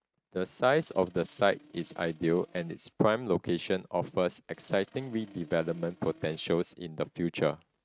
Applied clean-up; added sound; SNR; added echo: neural mask model RNNoise.